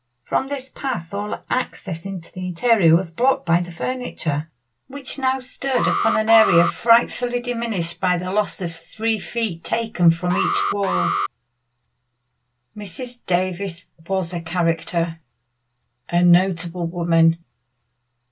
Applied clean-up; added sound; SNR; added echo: none; Alarm; 3 dB; none.